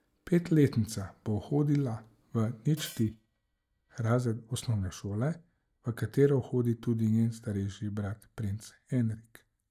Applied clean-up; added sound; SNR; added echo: neural mask model DeepFilterNet 3.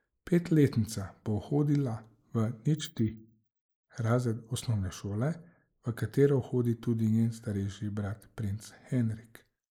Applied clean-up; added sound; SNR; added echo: neural mask model Resemble Enhance denoiser.